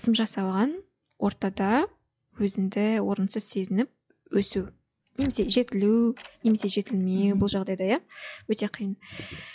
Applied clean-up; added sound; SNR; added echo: classical method log-MMSE.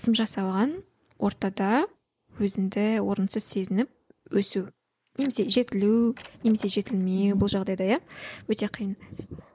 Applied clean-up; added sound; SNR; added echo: neural mask model Resemble Enhance denoiser.